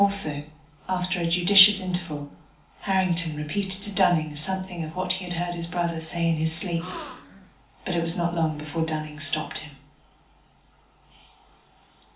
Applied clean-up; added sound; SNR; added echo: none; Gasp; 14 dB; reverberation time 0.4 s.